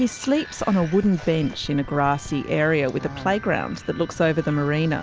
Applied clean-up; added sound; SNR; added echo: none; Knock; 20 dB; none.